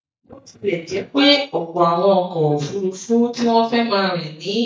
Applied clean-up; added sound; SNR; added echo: neural mask model DeepFilterNet 3.